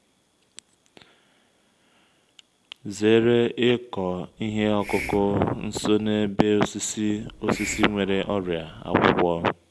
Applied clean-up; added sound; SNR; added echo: none; Hiss; 14 dB; none.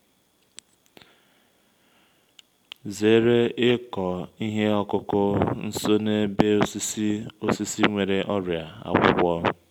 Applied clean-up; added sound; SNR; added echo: none; none; none; none.